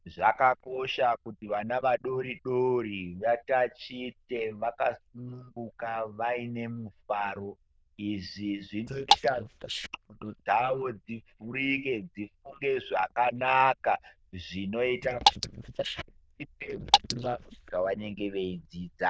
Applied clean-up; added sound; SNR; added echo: neural diffusion model UNIVERSE++.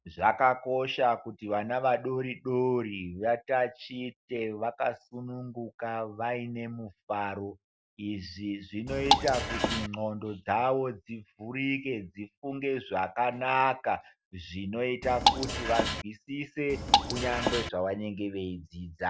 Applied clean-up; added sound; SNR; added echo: none; Drip / Water; -3 dB; none.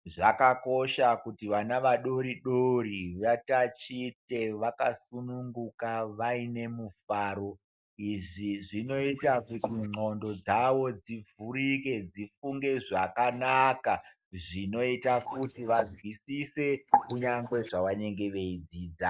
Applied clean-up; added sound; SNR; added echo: neural mask model Resemble Enhance denoiser.